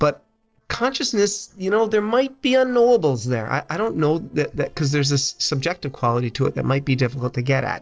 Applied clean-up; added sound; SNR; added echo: neural separator model SepFormer DNS4.